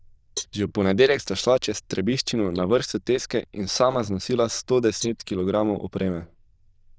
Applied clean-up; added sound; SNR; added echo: neural diffusion model UNIVERSE++.